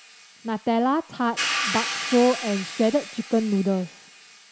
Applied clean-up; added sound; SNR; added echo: none; Hi-hat; 8 dB; none.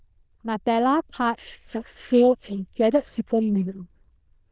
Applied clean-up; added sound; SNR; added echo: neural diffusion model UNIVERSE++.